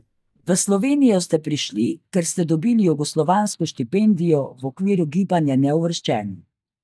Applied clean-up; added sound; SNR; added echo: neural mask model DeepFilterNet 3.